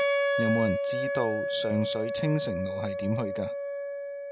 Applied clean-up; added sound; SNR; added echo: none; Wind instrument, woodwind instrument; -2 dB; none.